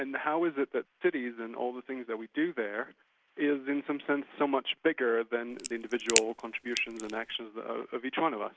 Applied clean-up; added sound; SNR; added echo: none; Crack; 2 dB; none.